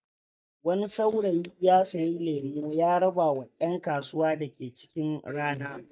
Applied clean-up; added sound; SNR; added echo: neural mask model DeepFilterNet 3.